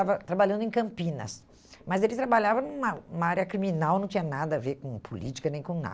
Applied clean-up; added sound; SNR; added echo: none; none; none; none.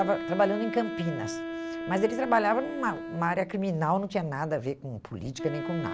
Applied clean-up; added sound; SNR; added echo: none; Wind instrument, woodwind instrument; 8 dB; none.